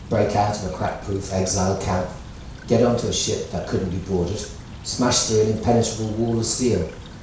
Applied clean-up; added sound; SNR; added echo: none; Stream / Trickle, dribble; 15 dB; reverberation time 0.6 s.